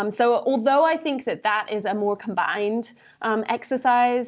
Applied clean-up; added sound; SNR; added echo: none; none; none; none.